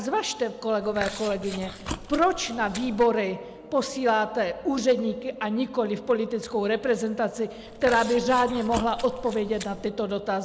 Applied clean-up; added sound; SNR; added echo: none; Chewing, mastication; 12 dB; none.